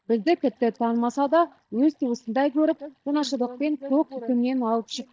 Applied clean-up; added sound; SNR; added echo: neural mask model DeepFilterNet 3.